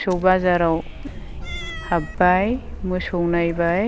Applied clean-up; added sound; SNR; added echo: none; Cat; 11 dB; none.